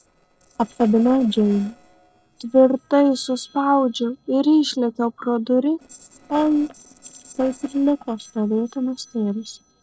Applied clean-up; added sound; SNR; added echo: neural separator model SepFormer DNS4.